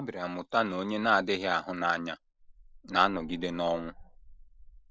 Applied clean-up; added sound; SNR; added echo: neural mask model Resemble Enhance denoiser.